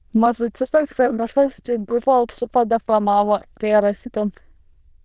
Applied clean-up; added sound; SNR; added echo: neural diffusion model UNIVERSE++.